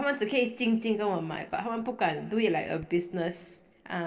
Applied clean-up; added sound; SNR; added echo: neural separator model SepFormer DNS4.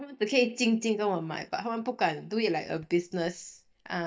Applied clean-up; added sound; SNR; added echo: neural mask model DeepFilterNet 3.